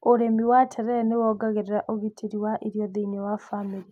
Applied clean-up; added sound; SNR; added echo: none; none; none; none.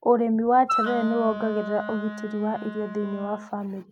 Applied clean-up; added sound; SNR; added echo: none; Wind instrument, woodwind instrument; 7 dB; none.